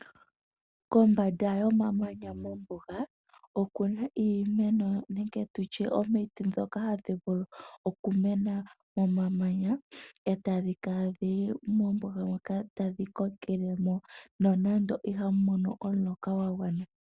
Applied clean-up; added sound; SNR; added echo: none; none; none; none.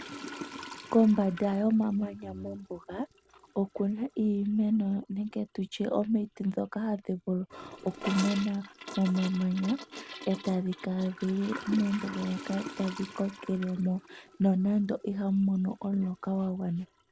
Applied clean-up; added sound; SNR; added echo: none; Toilet flush / Gurgling; 15 dB; none.